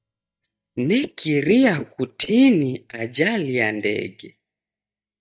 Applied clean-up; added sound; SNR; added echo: neural mask model DeepFilterNet 3.